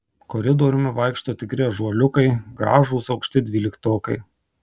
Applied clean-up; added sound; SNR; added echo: none; none; none; none.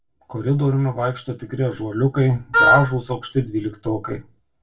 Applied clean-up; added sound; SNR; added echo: none; Wind instrument, woodwind instrument; -4 dB; reverberation time 0.2 s.